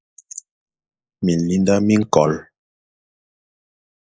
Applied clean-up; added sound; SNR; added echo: neural mask model Resemble Enhance denoiser.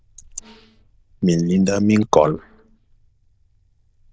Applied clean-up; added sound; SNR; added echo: neural diffusion model UNIVERSE++.